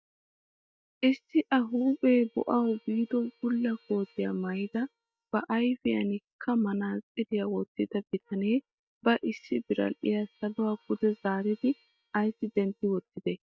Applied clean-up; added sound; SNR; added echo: neural mask model DeepFilterNet 3.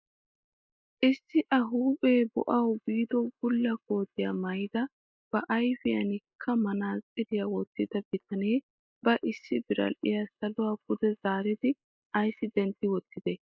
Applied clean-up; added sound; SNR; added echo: neural mask model Resemble Enhance denoiser.